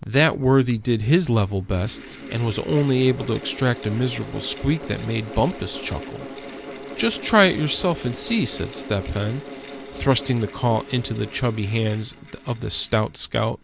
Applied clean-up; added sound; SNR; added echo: none; Mechanical fan; 14 dB; none.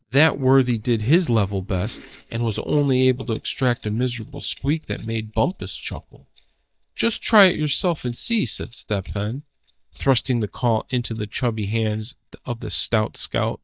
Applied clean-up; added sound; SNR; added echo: neural mask model DeepFilterNet 3.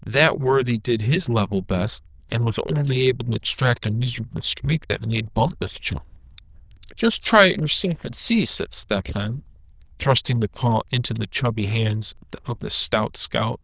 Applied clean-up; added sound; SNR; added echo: neural diffusion model UNIVERSE++.